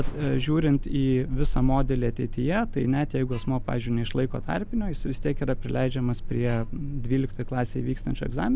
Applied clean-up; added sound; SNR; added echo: none; Alarm; 3 dB; none.